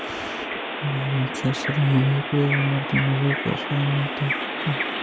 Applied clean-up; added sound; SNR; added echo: none; Bird vocalization, bird call, bird song; 4 dB; none.